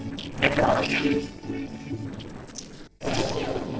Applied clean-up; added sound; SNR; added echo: neural separator model SepFormer DNS4.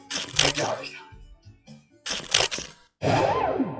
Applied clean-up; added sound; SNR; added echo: classical method WPE with log-MMSE.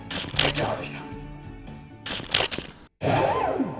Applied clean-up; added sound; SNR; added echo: none; Scissors; -2 dB; reverberation time 0.9 s.